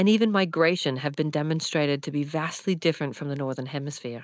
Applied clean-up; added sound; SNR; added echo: neural mask model Resemble Enhance denoiser.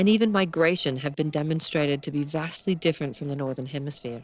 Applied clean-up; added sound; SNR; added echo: neural separator model SepFormer DNS4.